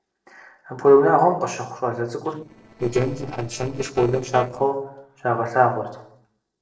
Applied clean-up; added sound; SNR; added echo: neural separator model SepFormer DNS4.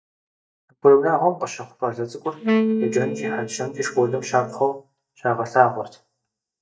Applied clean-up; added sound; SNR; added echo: neural mask model DeepFilterNet 3.